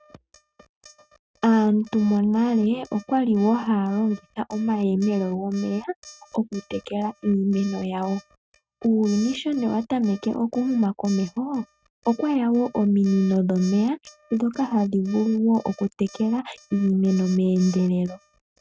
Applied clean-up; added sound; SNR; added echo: neural mask model RNNoise.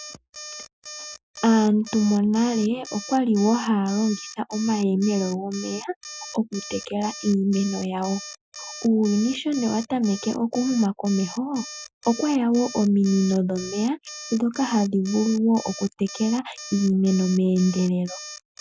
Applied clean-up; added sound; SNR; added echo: classical method Wiener filter.